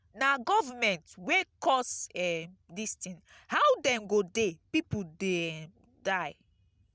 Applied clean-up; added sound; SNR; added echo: none; none; none; none.